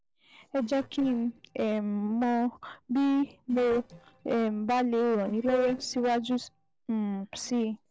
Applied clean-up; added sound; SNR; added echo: neural separator model SepFormer DNS4.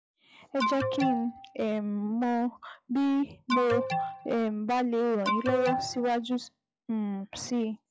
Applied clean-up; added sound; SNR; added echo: classical method log-MMSE.